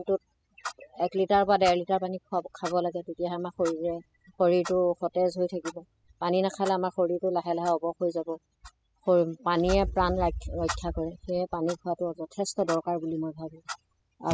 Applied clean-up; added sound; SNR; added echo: classical method spectral subtraction.